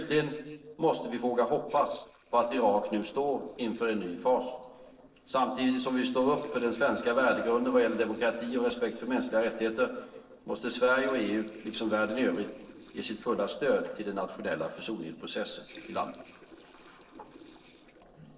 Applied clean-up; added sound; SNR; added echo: neural separator model SepFormer DNS4.